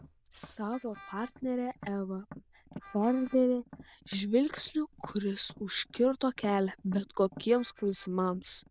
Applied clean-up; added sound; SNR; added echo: neural diffusion model UNIVERSE++.